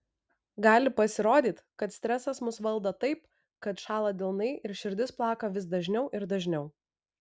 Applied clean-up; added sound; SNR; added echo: none; none; none; none.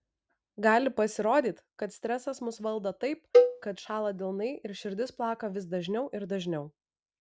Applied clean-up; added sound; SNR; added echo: none; Cowbell; -4 dB; none.